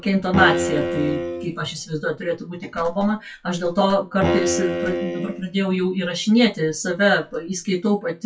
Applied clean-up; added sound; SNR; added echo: classical method WPE with log-MMSE.